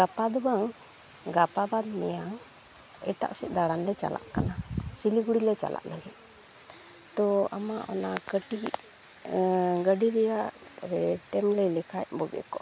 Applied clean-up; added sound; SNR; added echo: none; none; none; none.